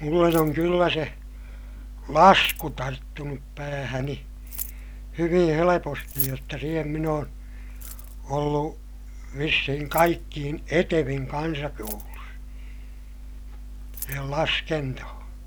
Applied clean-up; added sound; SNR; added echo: none; Keys jangling; 17 dB; none.